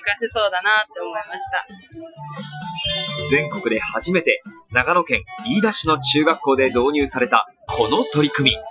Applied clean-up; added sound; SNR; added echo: classical method Wiener filter.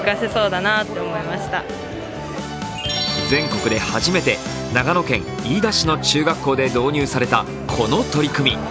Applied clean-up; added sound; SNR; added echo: none; none; none; none.